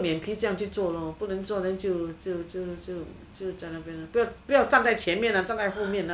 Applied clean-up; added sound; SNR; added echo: none; none; none; none.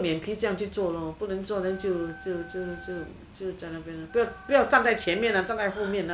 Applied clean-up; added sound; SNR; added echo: none; Wind instrument, woodwind instrument; 18 dB; none.